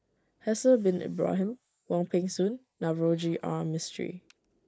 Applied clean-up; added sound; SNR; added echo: neural mask model Resemble Enhance denoiser.